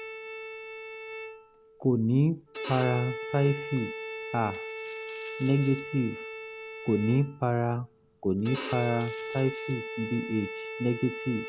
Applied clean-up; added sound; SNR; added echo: none; Coin (dropping) + Bowed string instrument; 9 dB; none.